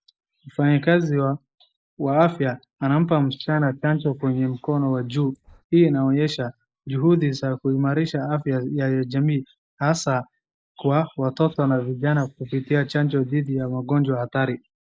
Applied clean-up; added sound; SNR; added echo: neural mask model Resemble Enhance denoiser.